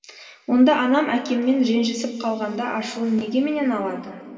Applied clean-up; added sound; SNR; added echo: none; none; none; reverberation time 2.5 s.